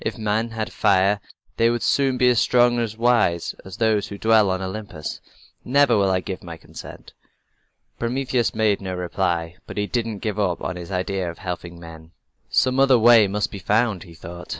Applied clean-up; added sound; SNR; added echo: neural mask model Resemble Enhance denoiser.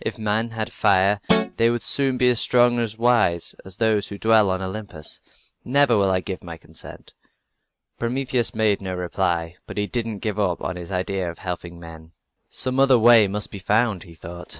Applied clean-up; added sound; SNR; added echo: neural mask model RNNoise.